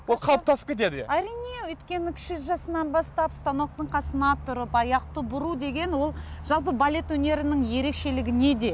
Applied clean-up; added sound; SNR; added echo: none; none; none; none.